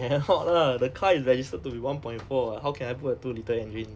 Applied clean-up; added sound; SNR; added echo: none; none; none; none.